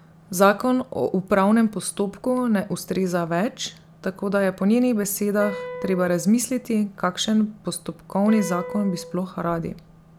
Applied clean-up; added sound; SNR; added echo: none; Wind instrument, woodwind instrument; 13 dB; none.